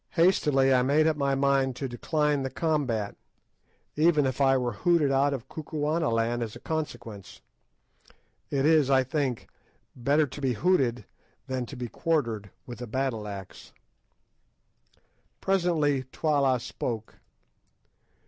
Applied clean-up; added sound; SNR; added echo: none; none; none; none.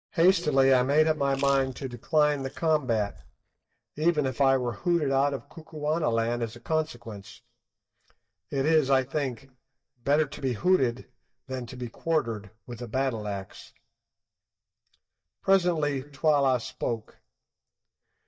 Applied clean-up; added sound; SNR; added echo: neural mask model DeepFilterNet 3.